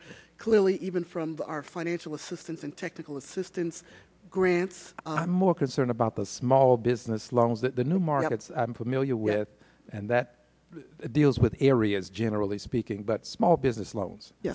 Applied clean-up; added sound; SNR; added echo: none; none; none; none.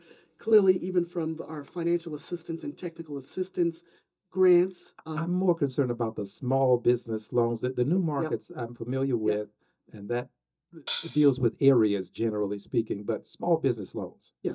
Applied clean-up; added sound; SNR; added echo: neural mask model DeepFilterNet 3.